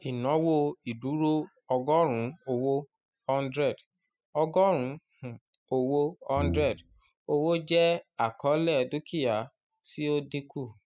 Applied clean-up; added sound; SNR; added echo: classical method spectral subtraction.